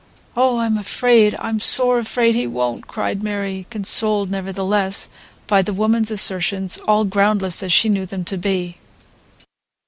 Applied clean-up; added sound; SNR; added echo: none; none; none; none.